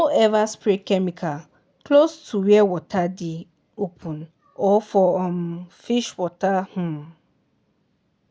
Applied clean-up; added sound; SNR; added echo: none; none; none; none.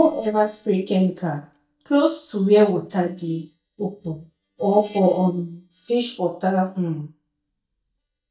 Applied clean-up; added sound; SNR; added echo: neural mask model DeepFilterNet 3.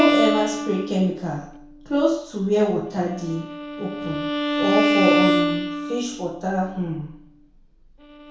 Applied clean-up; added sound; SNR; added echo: none; Bowed string instrument; 0 dB; reverberation time 0.5 s.